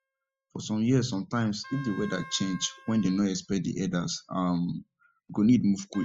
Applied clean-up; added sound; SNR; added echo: classical method spectral subtraction.